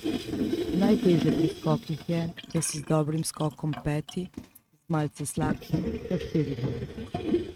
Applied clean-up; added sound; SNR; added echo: neural mask model RNNoise.